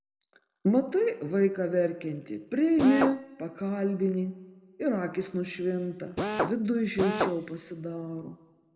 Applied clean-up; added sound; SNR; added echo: none; Drill; 3 dB; reverberation time 1.3 s.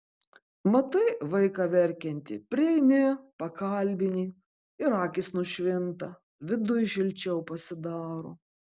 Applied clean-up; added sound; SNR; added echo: none; none; none; none.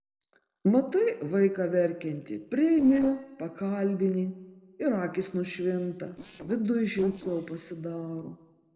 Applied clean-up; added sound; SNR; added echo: neural separator model SepFormer DNS4.